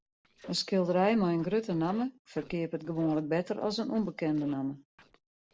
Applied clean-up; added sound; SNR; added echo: neural separator model SepFormer DNS4.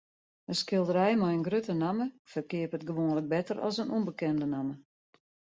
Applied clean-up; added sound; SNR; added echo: none; none; none; none.